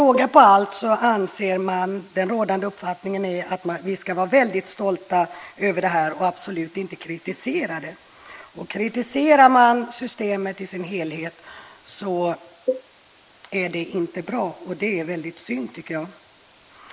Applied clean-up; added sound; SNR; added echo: neural mask model Resemble Enhance denoiser.